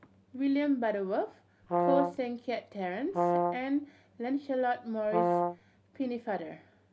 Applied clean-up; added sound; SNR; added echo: none; Brass instrument; -3 dB; none.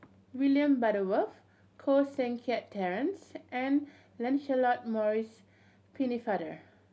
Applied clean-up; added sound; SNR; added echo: none; none; none; none.